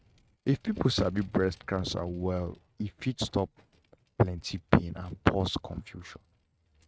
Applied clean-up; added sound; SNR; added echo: neural mask model RNNoise.